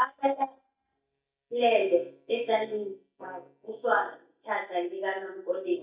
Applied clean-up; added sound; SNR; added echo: neural mask model DeepFilterNet 3.